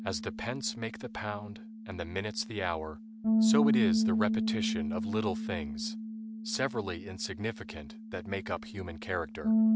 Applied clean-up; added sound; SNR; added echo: none; Bass guitar; -4 dB; none.